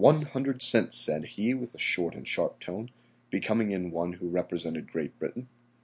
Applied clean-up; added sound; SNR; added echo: none; none; none; none.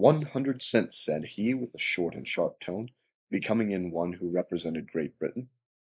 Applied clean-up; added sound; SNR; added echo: neural mask model Resemble Enhance denoiser.